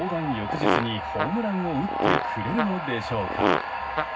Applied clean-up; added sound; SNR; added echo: none; Fart; 1 dB; reverberation time 0.4 s.